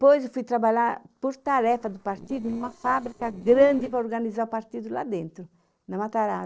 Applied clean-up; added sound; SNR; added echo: neural separator model SepFormer DNS4.